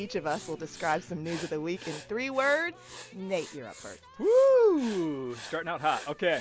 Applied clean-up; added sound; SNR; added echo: none; Writing; 19 dB; none.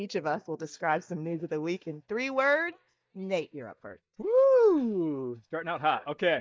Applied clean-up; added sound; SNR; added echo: neural mask model DeepFilterNet 3.